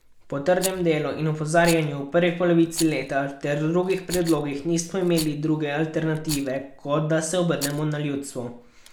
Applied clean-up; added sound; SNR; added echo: none; Rattle; 16 dB; none.